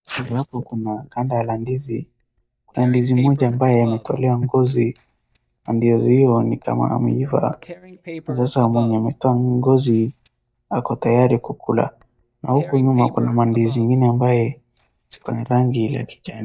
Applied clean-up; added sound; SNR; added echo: neural mask model DeepFilterNet 3.